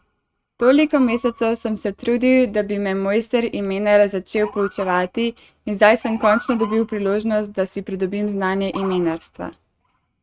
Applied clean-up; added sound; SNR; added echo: neural mask model RNNoise.